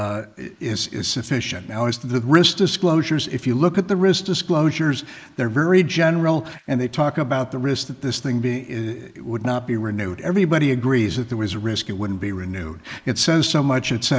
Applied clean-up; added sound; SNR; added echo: neural mask model Resemble Enhance denoiser.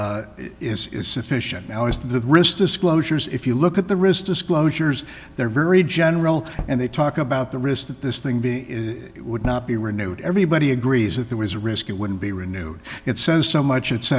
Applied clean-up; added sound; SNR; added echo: none; Tap / Bass drum; 14 dB; none.